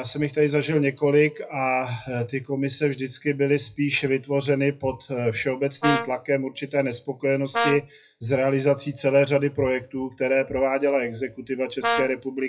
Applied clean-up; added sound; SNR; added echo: classical method WPE with log-MMSE.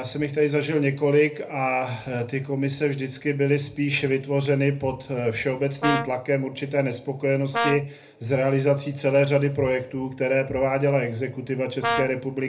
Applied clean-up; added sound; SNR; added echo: none; Brass instrument; 2 dB; reverberation time 0.3 s.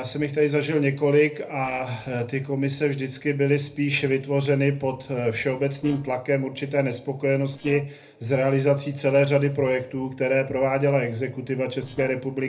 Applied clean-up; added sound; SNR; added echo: neural separator model SepFormer DNS4.